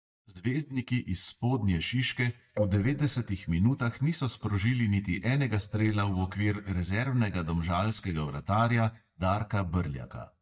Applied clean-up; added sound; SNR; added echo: neural mask model DeepFilterNet 3.